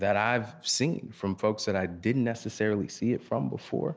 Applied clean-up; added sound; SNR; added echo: none; none; none; none.